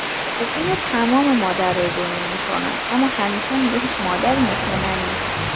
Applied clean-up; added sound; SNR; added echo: none; Water; 2 dB; none.